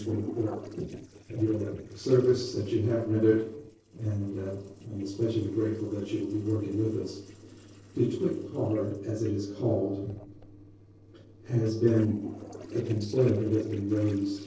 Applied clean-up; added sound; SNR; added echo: neural separator model SepFormer DNS4.